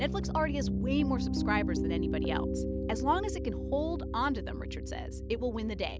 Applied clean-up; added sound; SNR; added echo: none; Piano; -1 dB; none.